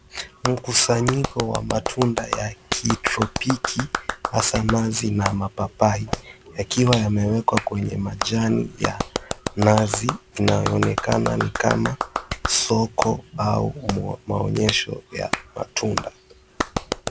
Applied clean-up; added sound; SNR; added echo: none; Clapping; 7 dB; none.